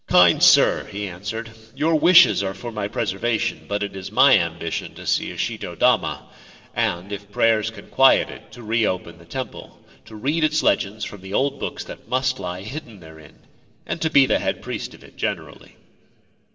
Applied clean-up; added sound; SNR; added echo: none; none; none; reverberation time 2.9 s.